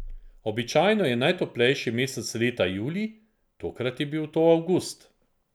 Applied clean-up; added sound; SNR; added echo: none; none; none; none.